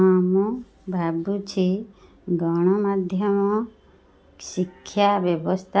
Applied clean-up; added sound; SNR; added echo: none; none; none; none.